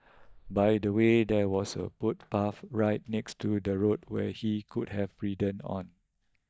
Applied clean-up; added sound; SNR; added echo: neural mask model DeepFilterNet 3.